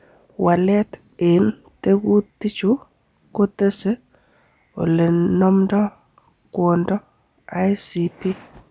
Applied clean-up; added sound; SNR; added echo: none; none; none; none.